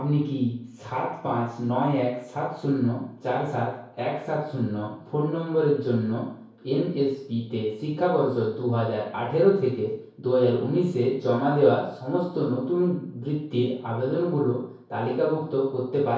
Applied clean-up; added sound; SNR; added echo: none; none; none; reverberation time 0.6 s.